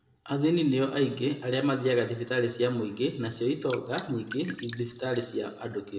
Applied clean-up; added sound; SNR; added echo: none; Drip; 15 dB; reverberation time 0.9 s.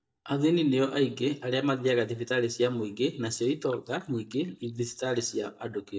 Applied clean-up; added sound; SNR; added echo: neural mask model DeepFilterNet 3.